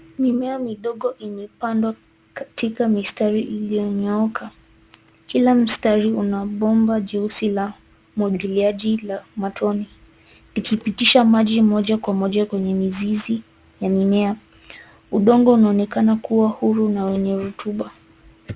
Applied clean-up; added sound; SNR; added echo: none; none; none; none.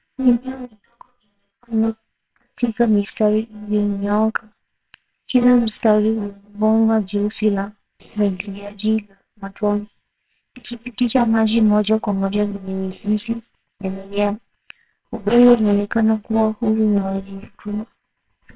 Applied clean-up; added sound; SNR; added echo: neural separator model SepFormer WHAMR!.